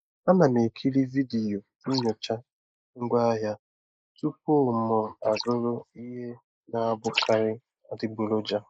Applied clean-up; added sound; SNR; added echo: neural mask model Resemble Enhance denoiser.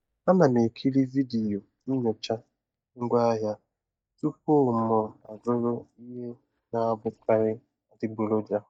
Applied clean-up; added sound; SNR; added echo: neural mask model DeepFilterNet 3.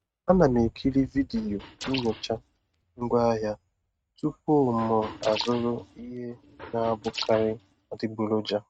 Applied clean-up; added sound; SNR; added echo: neural mask model RNNoise.